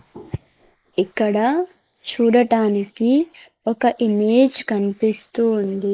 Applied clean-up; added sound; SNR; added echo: neural mask model Resemble Enhance denoiser.